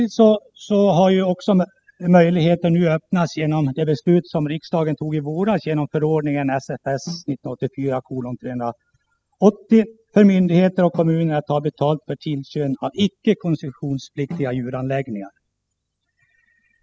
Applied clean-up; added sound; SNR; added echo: classical method spectral subtraction.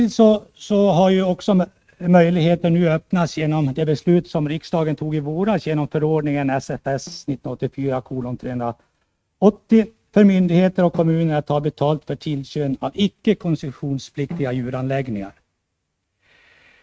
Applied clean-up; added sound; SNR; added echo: neural mask model RNNoise.